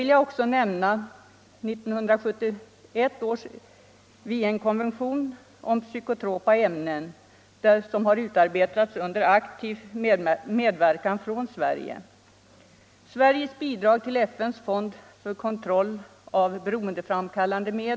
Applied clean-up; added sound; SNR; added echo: none; none; none; none.